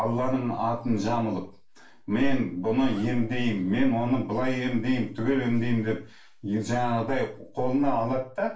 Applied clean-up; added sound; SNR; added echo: none; Zipper (clothing); 19 dB; reverberation time 0.3 s.